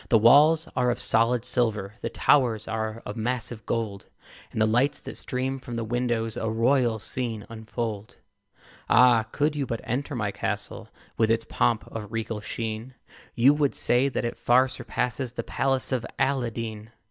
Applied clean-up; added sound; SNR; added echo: none; none; none; none.